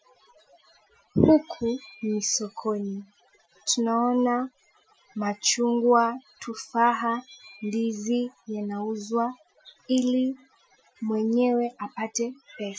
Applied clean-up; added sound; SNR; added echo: classical method Wiener filter.